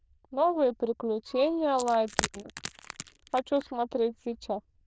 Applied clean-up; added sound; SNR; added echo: neural diffusion model UNIVERSE++.